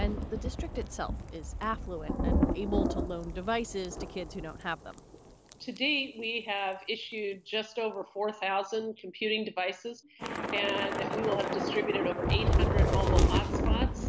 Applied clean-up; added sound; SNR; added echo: none; Thunder / Rain; -3 dB; none.